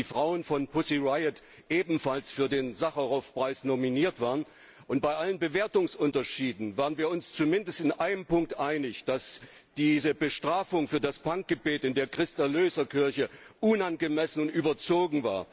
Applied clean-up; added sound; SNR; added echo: none; none; none; none.